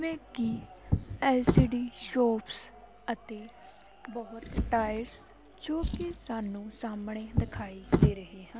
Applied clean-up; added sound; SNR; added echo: none; Drawer open or close; 0 dB; none.